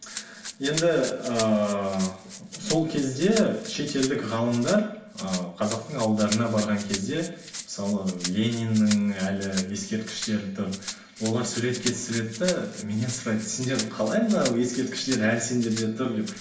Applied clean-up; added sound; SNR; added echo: none; Rattle (instrument); 12 dB; reverberation time 0.2 s.